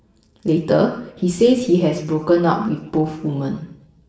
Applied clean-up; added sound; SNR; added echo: none; none; none; reverberation time 0.8 s.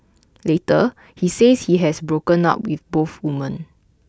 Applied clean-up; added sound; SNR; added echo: none; none; none; none.